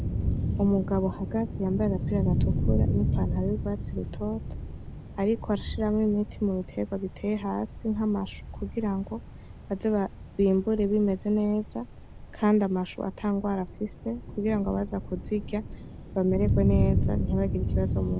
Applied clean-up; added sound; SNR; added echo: none; Thunder; 2 dB; none.